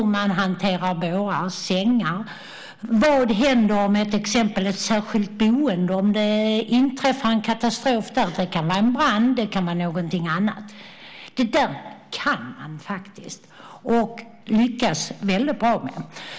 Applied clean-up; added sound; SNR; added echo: none; none; none; none.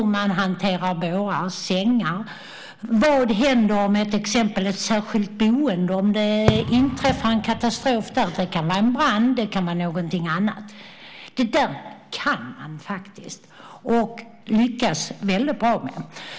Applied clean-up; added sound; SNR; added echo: none; Fireworks; 8 dB; none.